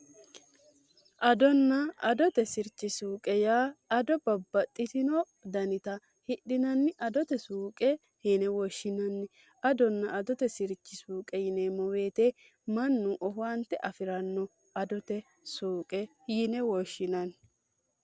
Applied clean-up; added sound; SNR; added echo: none; none; none; none.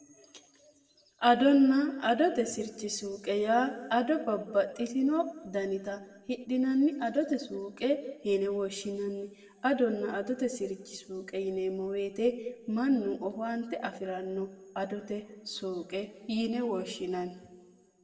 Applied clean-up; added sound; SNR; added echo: none; none; none; reverberation time 1.5 s.